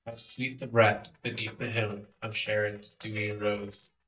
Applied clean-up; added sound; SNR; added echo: neural mask model DeepFilterNet 3.